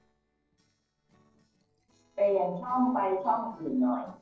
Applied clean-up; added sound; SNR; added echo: neural separator model SepFormer DNS4.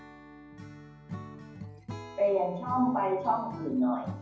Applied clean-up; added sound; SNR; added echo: none; Acoustic guitar / Strum; 12 dB; reverberation time 0.9 s.